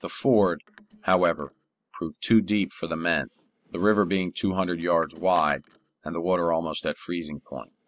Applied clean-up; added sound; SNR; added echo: neural separator model SepFormer DNS4.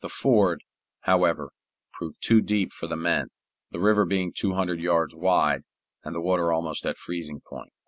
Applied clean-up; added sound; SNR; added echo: none; none; none; none.